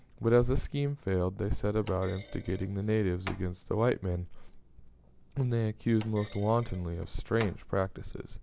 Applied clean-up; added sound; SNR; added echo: none; Thump, thud; 16 dB; none.